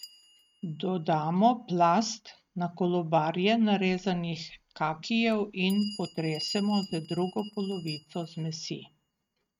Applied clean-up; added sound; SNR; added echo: neural mask model RNNoise.